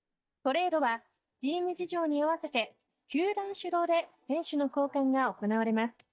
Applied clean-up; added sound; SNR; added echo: neural mask model DeepFilterNet 3.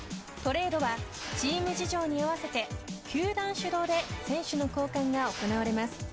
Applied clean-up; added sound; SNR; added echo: none; Mechanisms; 14 dB; none.